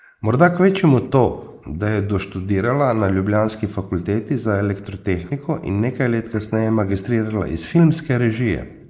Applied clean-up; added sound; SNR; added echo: neural mask model Resemble Enhance denoiser.